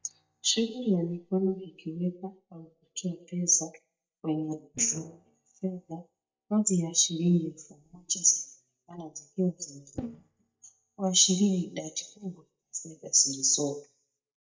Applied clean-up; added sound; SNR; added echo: neural mask model DeepFilterNet 3.